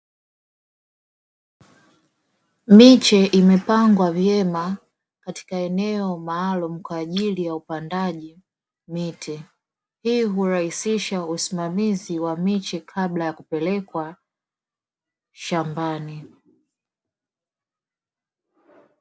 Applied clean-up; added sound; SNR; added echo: none; none; none; none.